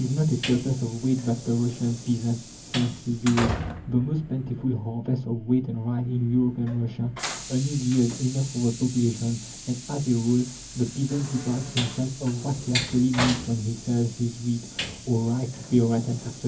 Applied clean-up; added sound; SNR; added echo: none; Train; 11 dB; reverberation time 0.3 s.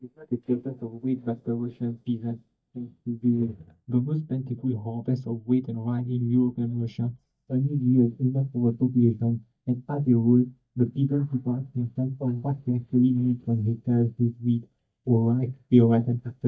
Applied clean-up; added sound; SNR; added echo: neural mask model DeepFilterNet 3.